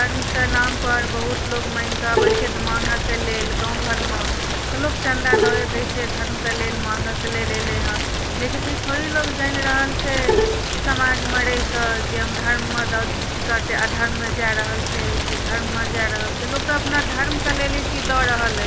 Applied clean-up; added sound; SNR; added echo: none; Bowed string instrument + Rain; -2 dB; none.